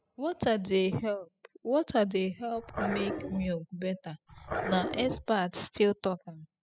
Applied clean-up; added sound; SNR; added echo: classical method spectral subtraction.